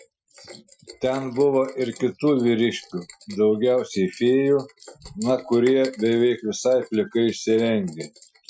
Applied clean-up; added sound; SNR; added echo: classical method Wiener filter.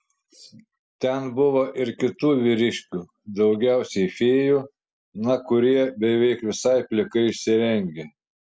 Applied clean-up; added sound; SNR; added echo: none; none; none; none.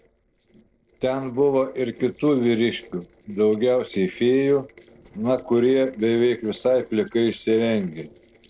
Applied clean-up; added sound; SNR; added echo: neural separator model SepFormer DNS4.